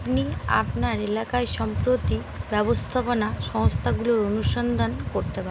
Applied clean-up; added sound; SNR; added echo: none; none; none; none.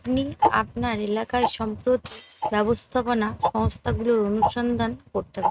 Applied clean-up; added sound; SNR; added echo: neural mask model RNNoise.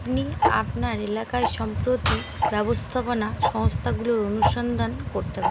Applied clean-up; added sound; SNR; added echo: none; Tick-tock + Shatter; 4 dB; none.